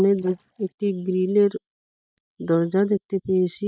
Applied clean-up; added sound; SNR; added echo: neural mask model DeepFilterNet 3.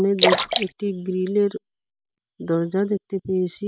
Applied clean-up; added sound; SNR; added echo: neural mask model Resemble Enhance denoiser.